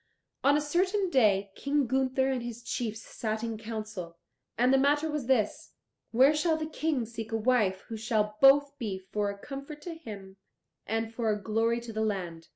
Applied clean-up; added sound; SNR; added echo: none; none; none; none.